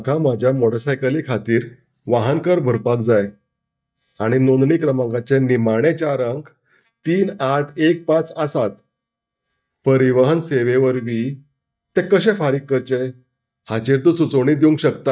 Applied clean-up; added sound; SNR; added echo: neural mask model DeepFilterNet 3.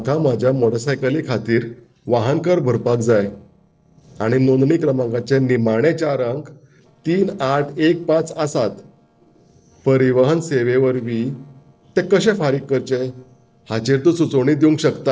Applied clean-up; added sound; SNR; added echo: neural separator model SepFormer DNS4.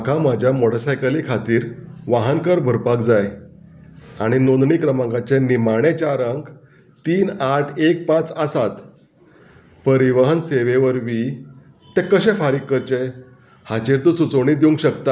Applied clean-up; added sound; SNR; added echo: none; none; none; none.